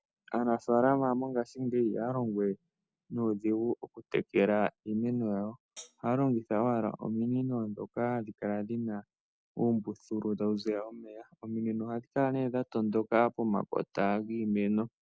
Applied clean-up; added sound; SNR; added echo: none; Hi-hat; 19 dB; none.